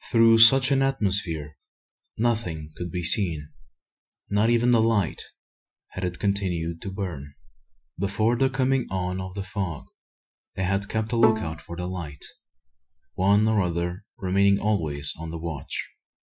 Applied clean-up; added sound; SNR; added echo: classical method Wiener filter.